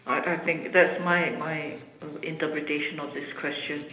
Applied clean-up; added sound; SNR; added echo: none; Piano; 13 dB; reverberation time 1.0 s.